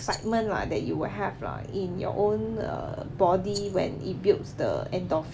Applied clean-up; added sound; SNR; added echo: none; Rattle; 16 dB; none.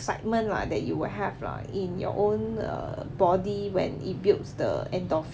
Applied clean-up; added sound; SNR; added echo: none; none; none; none.